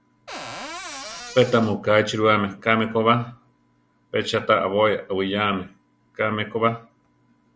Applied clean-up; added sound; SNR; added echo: none; Cupboard open or close; 12 dB; none.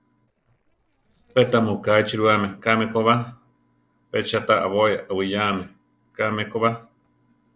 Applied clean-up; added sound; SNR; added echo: neural separator model SepFormer DNS4.